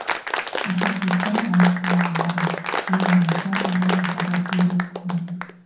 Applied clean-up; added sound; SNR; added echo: none; Applause; 4 dB; reverberation time 0.9 s.